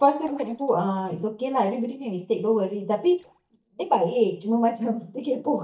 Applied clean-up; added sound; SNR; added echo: neural mask model DeepFilterNet 3.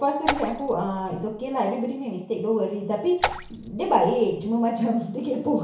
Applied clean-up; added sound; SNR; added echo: none; Raindrop / Splash, splatter; 7 dB; reverberation time 0.6 s.